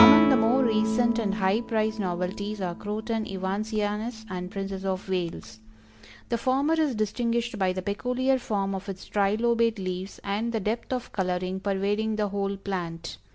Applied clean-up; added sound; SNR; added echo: none; Guitar; 5 dB; none.